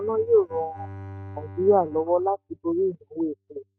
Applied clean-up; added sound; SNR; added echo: neural mask model RNNoise.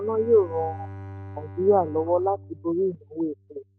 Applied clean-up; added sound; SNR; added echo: none; Bowed string instrument; 15 dB; none.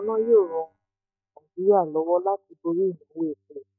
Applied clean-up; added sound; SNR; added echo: neural mask model DeepFilterNet 3.